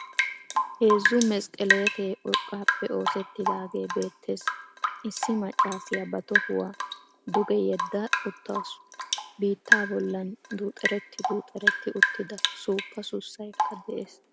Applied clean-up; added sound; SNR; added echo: none; Drip / Rain; -1 dB; none.